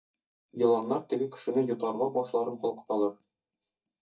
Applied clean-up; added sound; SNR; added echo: neural mask model DeepFilterNet 3.